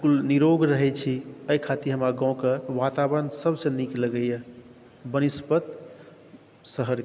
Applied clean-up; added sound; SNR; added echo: none; none; none; none.